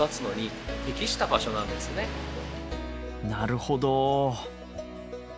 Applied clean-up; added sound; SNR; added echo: none; none; none; none.